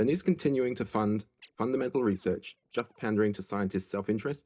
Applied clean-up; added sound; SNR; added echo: neural mask model DeepFilterNet 3.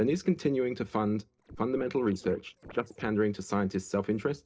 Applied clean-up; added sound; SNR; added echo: neural separator model SepFormer DNS4.